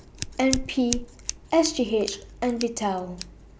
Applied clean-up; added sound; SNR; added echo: none; Scissors; 10 dB; none.